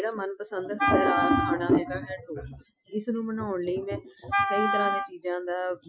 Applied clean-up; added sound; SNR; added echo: classical method Wiener filter.